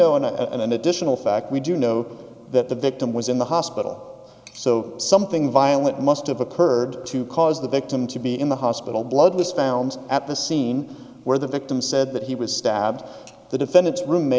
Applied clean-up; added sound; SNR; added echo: none; none; none; none.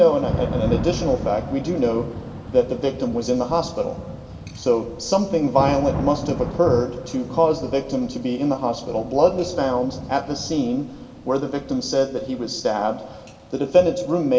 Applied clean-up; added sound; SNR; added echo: none; Thunder / Rain; 10 dB; reverberation time 1.0 s.